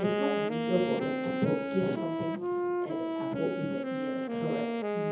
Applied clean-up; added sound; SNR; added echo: none; Wind instrument, woodwind instrument; -2 dB; reverberation time 0.7 s.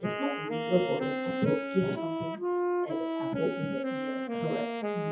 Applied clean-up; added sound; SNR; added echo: classical method WPE with log-MMSE.